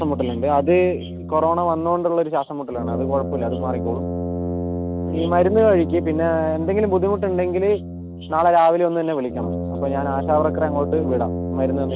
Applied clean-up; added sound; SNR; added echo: none; Brass instrument; 6 dB; none.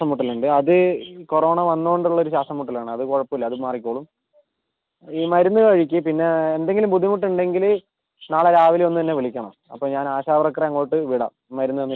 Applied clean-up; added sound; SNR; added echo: none; none; none; none.